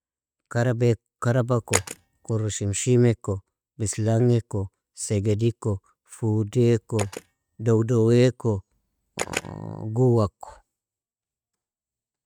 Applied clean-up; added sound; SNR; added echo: neural mask model RNNoise.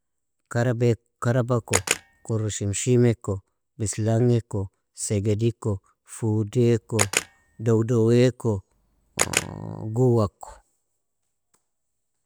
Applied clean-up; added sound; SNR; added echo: none; Camera; 6 dB; none.